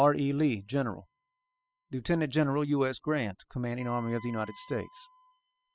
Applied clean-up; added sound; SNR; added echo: classical method spectral subtraction.